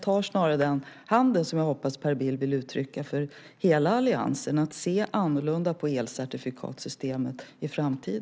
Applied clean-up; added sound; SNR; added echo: none; none; none; none.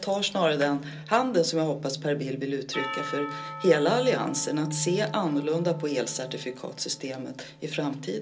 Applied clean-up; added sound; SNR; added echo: none; Percussion; 15 dB; reverberation time 0.2 s.